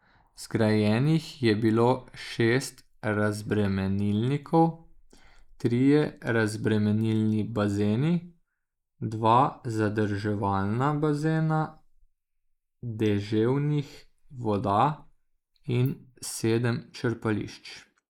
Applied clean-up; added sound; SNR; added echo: neural mask model Resemble Enhance denoiser.